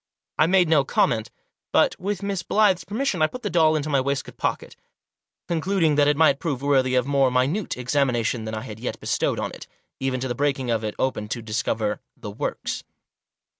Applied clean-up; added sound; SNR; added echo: none; none; none; none.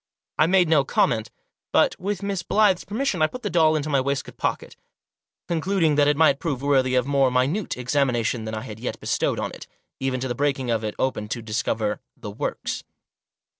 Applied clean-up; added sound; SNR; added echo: neural separator model SepFormer DNS4.